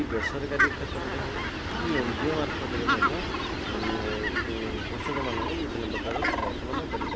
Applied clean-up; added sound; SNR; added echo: none; Fowl; -4 dB; none.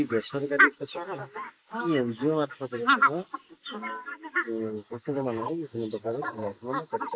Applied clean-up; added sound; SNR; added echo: neural mask model Resemble Enhance denoiser.